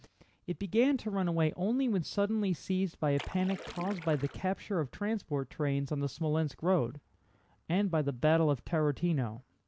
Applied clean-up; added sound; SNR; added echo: none; Splash, splatter; 16 dB; none.